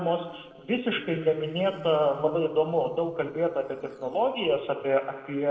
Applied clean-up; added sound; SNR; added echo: neural separator model SepFormer DNS4.